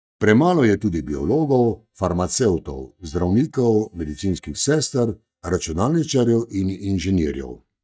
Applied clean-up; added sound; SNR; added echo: neural mask model DeepFilterNet 3.